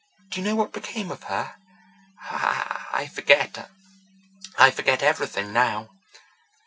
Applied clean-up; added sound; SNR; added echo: none; none; none; none.